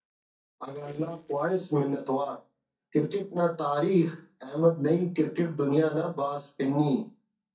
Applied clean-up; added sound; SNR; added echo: neural mask model DeepFilterNet 3.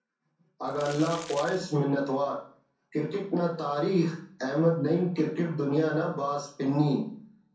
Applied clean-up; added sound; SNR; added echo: none; Crumpling, crinkling; 15 dB; reverberation time 0.6 s.